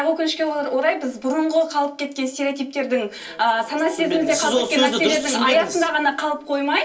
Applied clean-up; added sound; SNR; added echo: none; none; none; reverberation time 0.3 s.